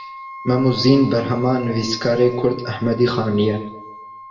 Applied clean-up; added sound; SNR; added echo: none; Wind instrument, woodwind instrument; 16 dB; reverberation time 0.6 s.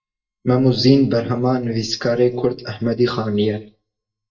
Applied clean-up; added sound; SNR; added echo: neural mask model DeepFilterNet 3.